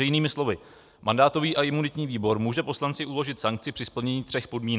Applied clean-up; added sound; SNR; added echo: none; none; none; none.